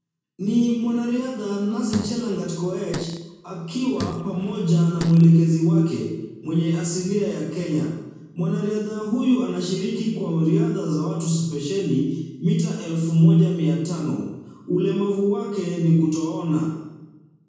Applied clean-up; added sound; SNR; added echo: none; Fart; 14 dB; reverberation time 1.1 s.